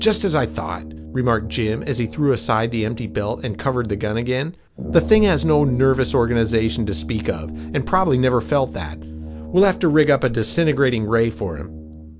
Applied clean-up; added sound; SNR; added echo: none; Brass instrument; 12 dB; none.